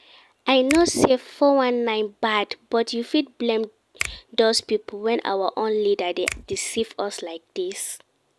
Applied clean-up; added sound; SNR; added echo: none; Finger snapping; 14 dB; none.